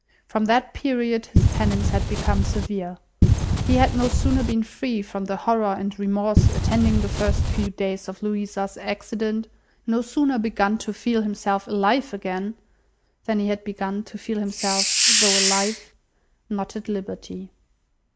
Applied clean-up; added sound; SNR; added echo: none; Wind + Hiss; -5 dB; none.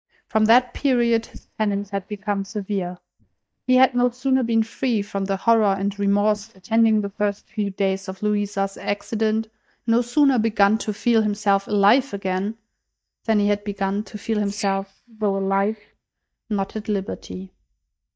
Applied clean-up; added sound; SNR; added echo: neural mask model DeepFilterNet 3.